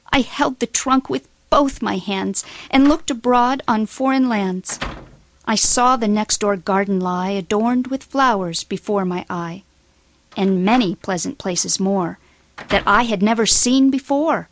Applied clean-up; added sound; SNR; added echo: none; Slam; 19 dB; none.